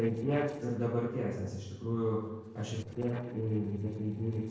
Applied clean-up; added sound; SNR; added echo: neural separator model SepFormer DNS4.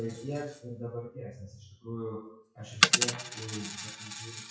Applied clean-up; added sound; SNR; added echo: classical method WPE with log-MMSE.